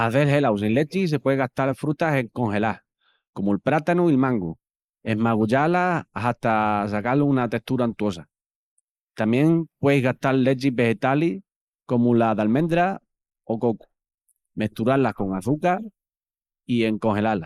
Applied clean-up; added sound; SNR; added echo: neural mask model Resemble Enhance denoiser.